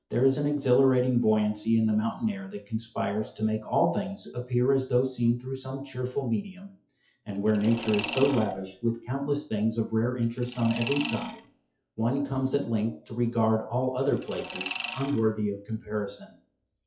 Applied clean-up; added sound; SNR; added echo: classical method WPE with log-MMSE.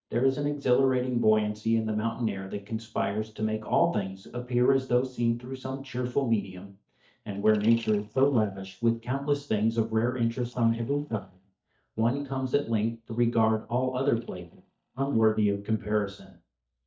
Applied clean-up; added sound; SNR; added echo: neural mask model DeepFilterNet 3.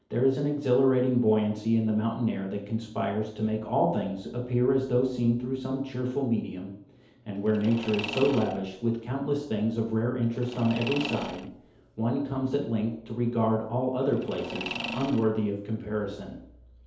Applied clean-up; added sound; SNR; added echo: none; Mechanisms; 10 dB; reverberation time 2.2 s.